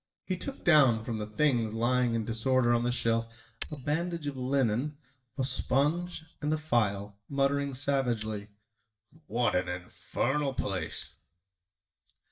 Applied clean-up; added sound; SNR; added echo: neural mask model DeepFilterNet 3.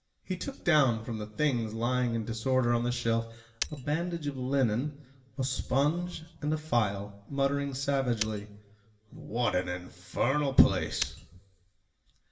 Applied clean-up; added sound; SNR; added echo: none; Shatter; 8 dB; reverberation time 0.7 s.